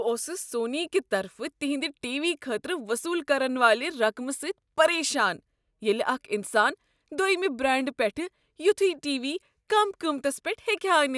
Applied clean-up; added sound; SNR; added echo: none; none; none; none.